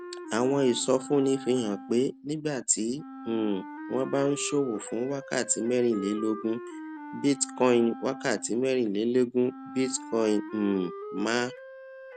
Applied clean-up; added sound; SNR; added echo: none; Wind instrument, woodwind instrument; 13 dB; none.